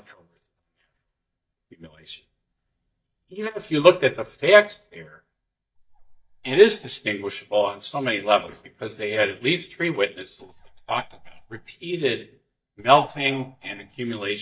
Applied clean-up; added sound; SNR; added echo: neural mask model DeepFilterNet 3.